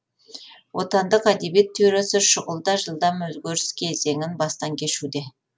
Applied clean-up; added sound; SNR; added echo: none; none; none; none.